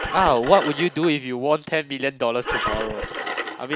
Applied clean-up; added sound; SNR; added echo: none; Engine; 8 dB; none.